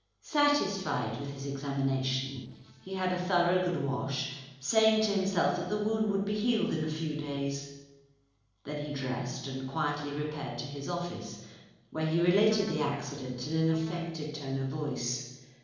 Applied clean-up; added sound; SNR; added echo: neural separator model SepFormer DNS4.